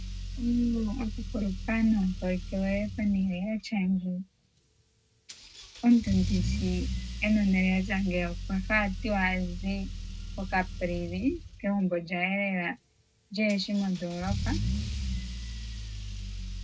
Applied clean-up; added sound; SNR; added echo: none; Engine starting / Accelerating, revving, vroom / Car; 6 dB; reverberation time 0.3 s.